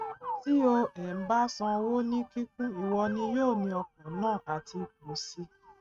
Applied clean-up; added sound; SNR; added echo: neural mask model RNNoise.